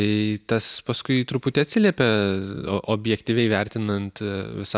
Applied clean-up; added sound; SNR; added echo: none; none; none; none.